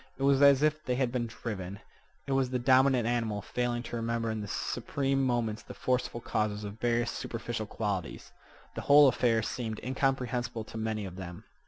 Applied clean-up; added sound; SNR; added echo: none; none; none; none.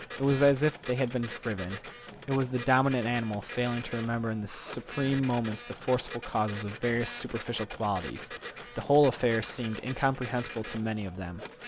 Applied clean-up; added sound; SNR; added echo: none; Printer; 12 dB; none.